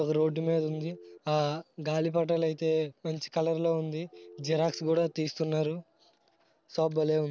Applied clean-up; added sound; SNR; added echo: none; Telephone; 20 dB; none.